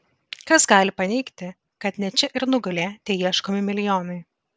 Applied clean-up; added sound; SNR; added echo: none; none; none; none.